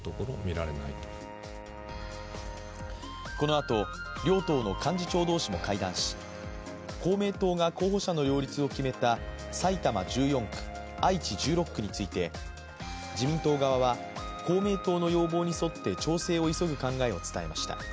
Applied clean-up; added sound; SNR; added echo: none; Wind instrument, woodwind instrument; 18 dB; none.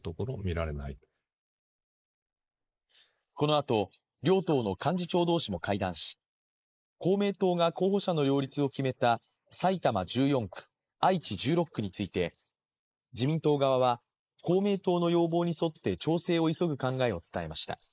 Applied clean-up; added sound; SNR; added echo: neural mask model Resemble Enhance denoiser.